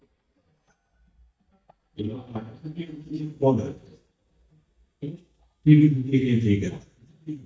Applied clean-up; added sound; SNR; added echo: neural mask model DeepFilterNet 3.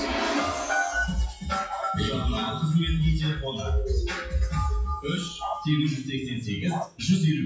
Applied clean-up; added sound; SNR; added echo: classical method WPE with log-MMSE.